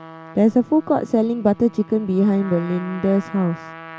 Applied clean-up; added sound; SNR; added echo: none; Trumpet; 18 dB; none.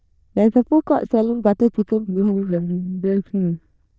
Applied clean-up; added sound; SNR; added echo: neural diffusion model UNIVERSE++.